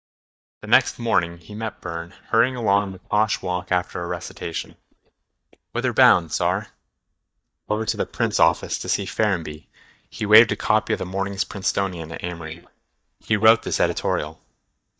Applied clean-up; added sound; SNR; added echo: neural mask model DeepFilterNet 3.